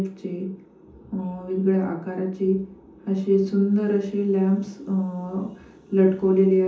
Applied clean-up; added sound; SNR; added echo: none; none; none; reverberation time 0.6 s.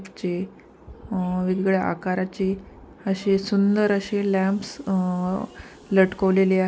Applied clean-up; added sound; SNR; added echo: none; none; none; none.